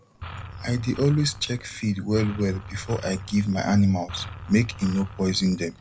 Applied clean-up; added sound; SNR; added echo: none; Engine; 15 dB; none.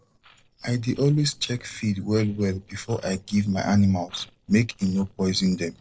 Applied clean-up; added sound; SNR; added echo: neural separator model SepFormer DNS4.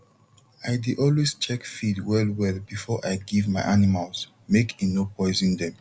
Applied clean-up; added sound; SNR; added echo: none; none; none; none.